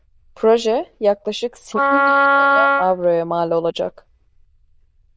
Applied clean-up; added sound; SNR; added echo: neural diffusion model UNIVERSE++.